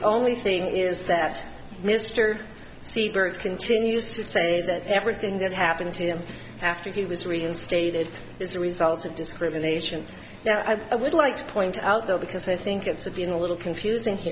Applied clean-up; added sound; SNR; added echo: none; none; none; none.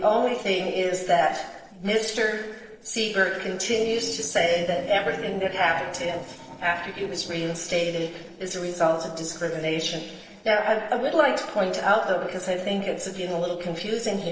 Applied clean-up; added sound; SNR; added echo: neural separator model SepFormer DNS4.